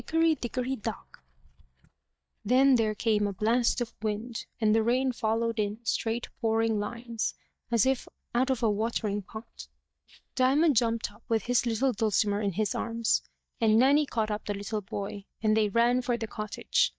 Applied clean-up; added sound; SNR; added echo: neural mask model DeepFilterNet 3.